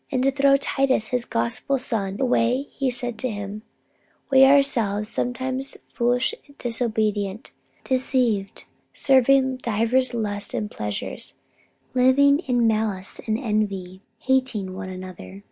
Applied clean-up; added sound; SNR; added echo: none; none; none; none.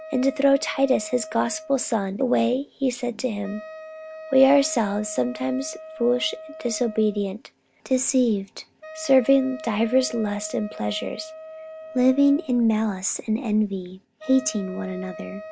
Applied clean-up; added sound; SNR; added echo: none; Wind instrument, woodwind instrument; 16 dB; none.